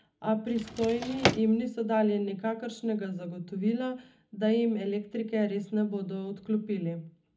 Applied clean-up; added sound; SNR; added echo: none; Drawer open or close; 2 dB; reverberation time 0.4 s.